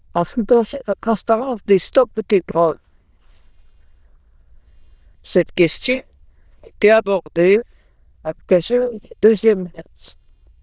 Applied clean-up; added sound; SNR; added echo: neural diffusion model UNIVERSE++.